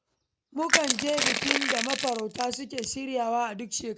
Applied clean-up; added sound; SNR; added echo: none; Crushing; -1 dB; none.